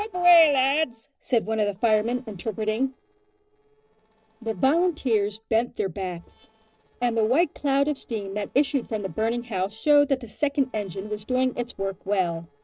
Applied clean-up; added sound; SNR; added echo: neural separator model SepFormer DNS4.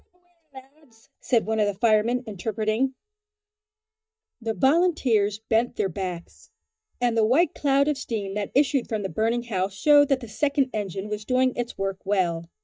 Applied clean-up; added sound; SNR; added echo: neural mask model DeepFilterNet 3.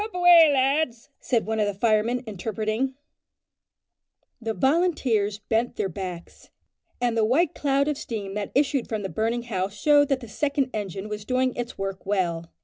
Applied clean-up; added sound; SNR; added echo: none; none; none; none.